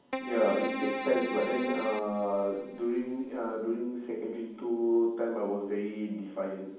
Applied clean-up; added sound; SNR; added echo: none; Keyboard (musical); 6 dB; reverberation time 1.2 s.